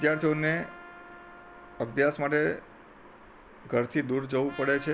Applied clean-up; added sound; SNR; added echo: none; Trumpet; 20 dB; none.